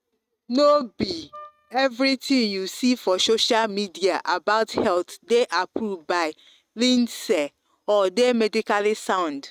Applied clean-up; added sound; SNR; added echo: neural mask model RNNoise.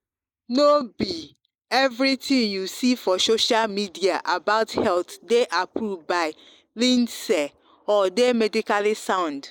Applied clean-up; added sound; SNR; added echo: neural mask model Resemble Enhance denoiser.